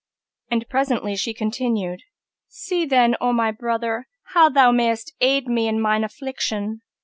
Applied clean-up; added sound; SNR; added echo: none; none; none; none.